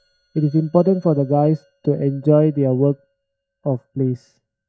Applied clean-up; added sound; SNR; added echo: neural mask model DeepFilterNet 3.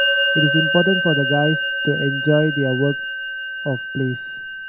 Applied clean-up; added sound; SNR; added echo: none; Musical instrument; 1 dB; none.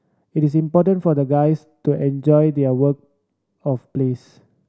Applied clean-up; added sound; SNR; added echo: none; none; none; none.